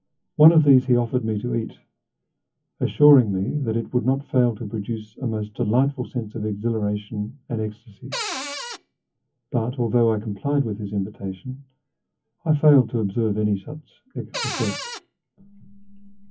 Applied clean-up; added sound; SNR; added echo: classical method WPE with log-MMSE.